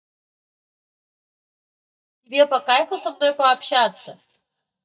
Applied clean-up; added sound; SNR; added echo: neural mask model DeepFilterNet 3.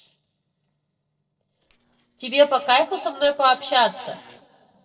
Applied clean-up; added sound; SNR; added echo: neural separator model SepFormer DNS4.